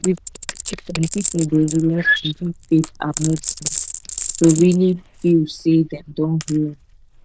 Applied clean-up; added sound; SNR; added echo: neural diffusion model UNIVERSE++.